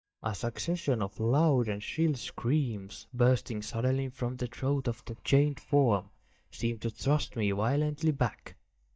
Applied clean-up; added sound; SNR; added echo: neural mask model DeepFilterNet 3.